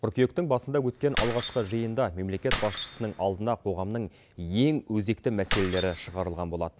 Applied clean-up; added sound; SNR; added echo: none; Keys jangling; 4 dB; none.